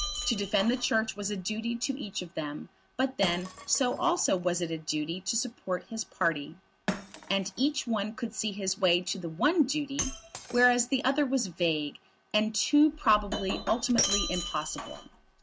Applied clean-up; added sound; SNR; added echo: none; Shatter; 10 dB; none.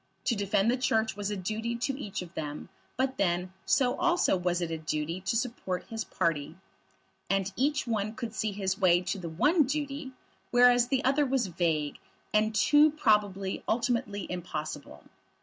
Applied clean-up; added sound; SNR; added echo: none; none; none; none.